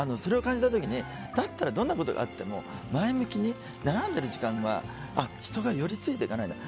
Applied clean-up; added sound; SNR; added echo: none; Sink (filling or washing) / Water tap, faucet + Cheering; 20 dB; none.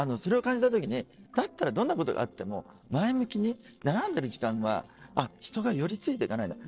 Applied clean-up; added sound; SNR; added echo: neural separator model SepFormer DNS4.